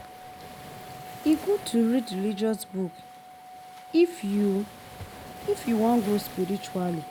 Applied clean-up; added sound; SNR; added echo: none; Waves, surf + Organ; 14 dB; none.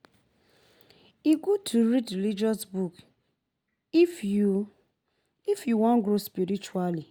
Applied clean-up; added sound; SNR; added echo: none; none; none; none.